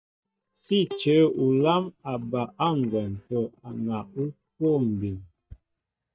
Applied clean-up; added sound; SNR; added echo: neural mask model DeepFilterNet 3.